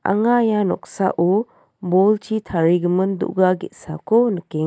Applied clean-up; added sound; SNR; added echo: neural mask model Resemble Enhance denoiser.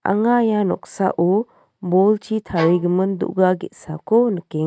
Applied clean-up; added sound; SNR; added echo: neural mask model RNNoise.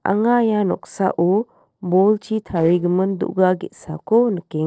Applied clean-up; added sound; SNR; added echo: neural separator model SepFormer DNS4.